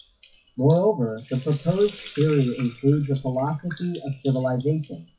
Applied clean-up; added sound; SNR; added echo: classical method WPE with log-MMSE.